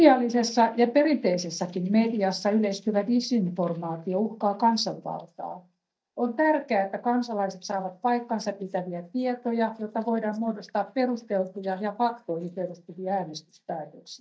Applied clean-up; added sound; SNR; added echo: neural mask model DeepFilterNet 3.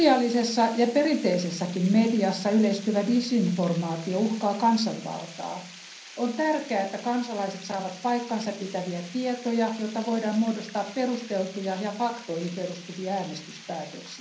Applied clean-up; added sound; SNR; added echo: none; Water; 18 dB; reverberation time 0.6 s.